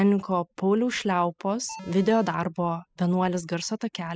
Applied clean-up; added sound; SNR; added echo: classical method spectral subtraction.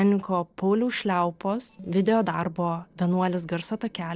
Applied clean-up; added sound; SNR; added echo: neural separator model SepFormer DNS4.